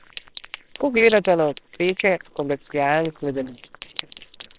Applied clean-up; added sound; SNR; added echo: neural separator model SepFormer WHAMR!.